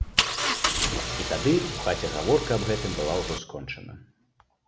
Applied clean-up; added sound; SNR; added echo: none; Engine; 0 dB; none.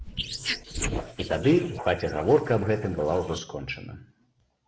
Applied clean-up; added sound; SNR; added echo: neural mask model Resemble Enhance denoiser.